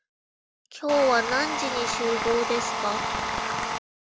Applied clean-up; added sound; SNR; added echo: none; Tools; 1 dB; none.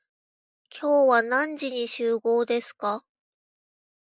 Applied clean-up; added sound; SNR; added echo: none; none; none; none.